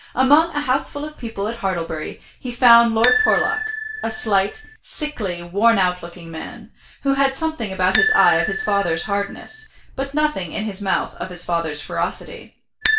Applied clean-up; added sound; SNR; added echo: none; Bicycle bell; 7 dB; reverberation time 0.3 s.